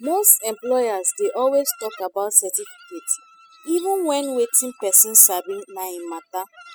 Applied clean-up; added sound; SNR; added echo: classical method spectral subtraction.